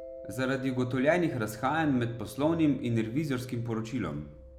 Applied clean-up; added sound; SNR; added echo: none; Mallet percussion; 18 dB; none.